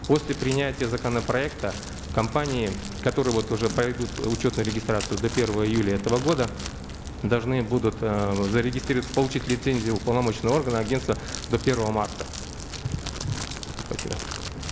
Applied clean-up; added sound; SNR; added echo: none; Crack + Crackle; 9 dB; none.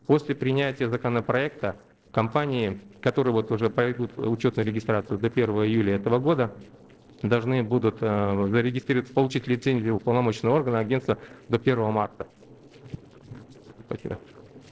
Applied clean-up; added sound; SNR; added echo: neural separator model SepFormer DNS4.